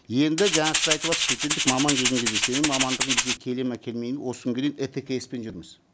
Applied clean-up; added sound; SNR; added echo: none; Rattle (instrument); -2 dB; none.